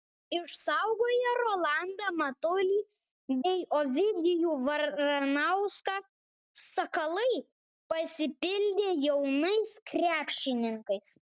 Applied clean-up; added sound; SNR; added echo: none; none; none; none.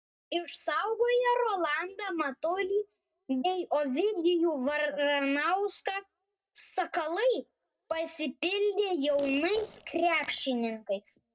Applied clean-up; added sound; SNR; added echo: neural separator model SepFormer DNS4.